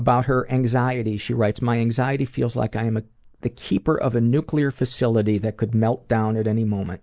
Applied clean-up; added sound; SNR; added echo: neural mask model Resemble Enhance denoiser.